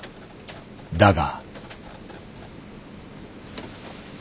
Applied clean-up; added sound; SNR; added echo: none; none; none; none.